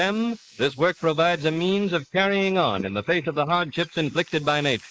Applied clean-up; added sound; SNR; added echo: neural mask model Resemble Enhance denoiser.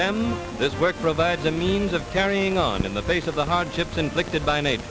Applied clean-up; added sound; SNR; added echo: none; none; none; none.